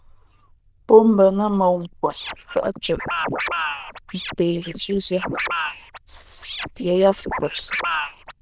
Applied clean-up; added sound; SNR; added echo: neural diffusion model UNIVERSE++.